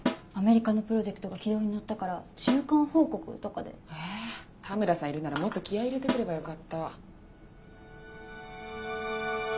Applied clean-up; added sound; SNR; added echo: none; Snare drum; 7 dB; none.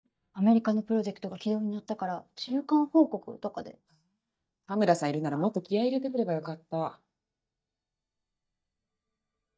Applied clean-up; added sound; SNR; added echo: neural mask model DeepFilterNet 3.